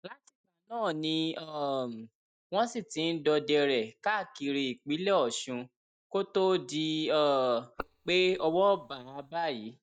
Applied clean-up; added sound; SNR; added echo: neural mask model DeepFilterNet 3.